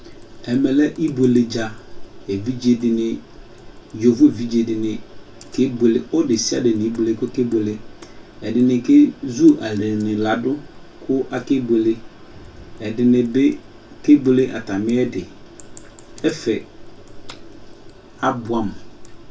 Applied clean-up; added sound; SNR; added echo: none; Computer keyboard; 18 dB; reverberation time 0.2 s.